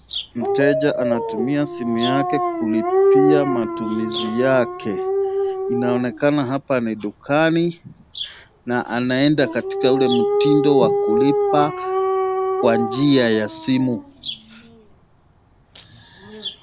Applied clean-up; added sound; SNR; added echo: none; Dog; 2 dB; none.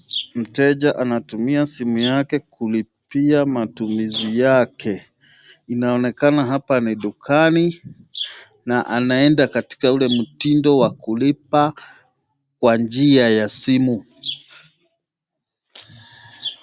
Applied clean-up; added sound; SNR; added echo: none; none; none; none.